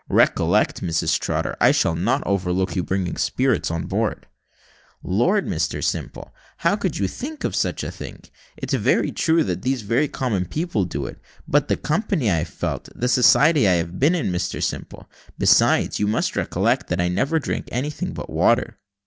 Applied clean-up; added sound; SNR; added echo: none; none; none; none.